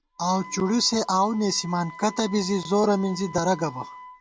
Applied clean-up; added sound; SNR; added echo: none; Wind instrument, woodwind instrument; 18 dB; none.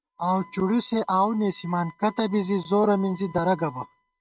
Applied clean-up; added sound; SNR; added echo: neural mask model RNNoise.